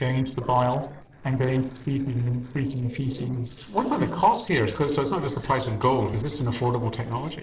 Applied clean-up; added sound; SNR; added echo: neural separator model SepFormer DNS4.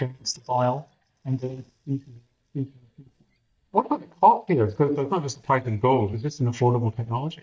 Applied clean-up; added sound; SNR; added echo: neural mask model DeepFilterNet 3.